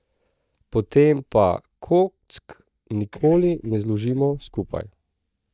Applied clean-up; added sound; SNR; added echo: neural mask model DeepFilterNet 3.